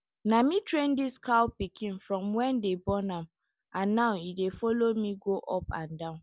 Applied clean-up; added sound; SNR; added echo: none; none; none; none.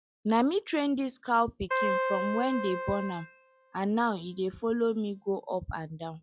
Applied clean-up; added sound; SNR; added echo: classical method log-MMSE.